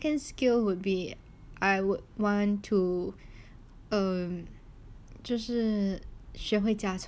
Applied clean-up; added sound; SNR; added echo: none; none; none; none.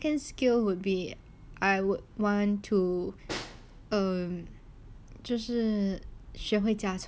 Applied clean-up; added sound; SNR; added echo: none; Snare drum; 17 dB; none.